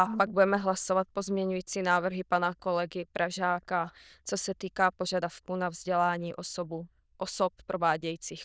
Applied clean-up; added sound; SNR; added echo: neural diffusion model UNIVERSE++.